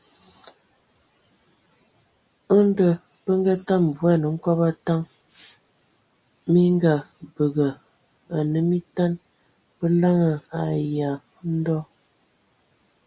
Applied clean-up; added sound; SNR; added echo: none; none; none; none.